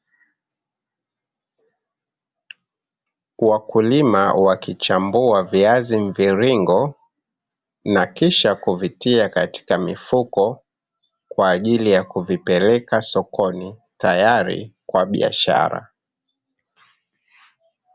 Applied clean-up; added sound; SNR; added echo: none; none; none; none.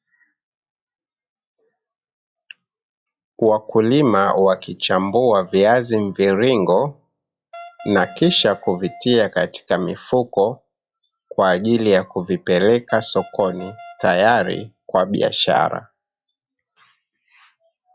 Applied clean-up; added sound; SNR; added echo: classical method log-MMSE.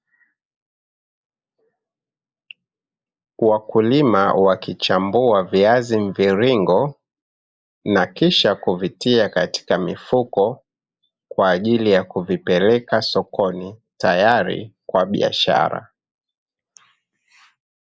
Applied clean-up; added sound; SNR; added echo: neural mask model Resemble Enhance denoiser.